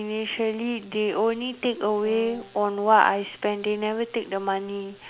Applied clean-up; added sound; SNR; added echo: none; Wind instrument, woodwind instrument; 18 dB; none.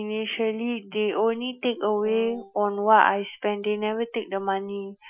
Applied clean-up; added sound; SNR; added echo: classical method Wiener filter.